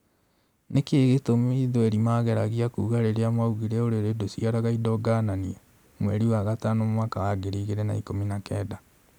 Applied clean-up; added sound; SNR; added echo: none; none; none; none.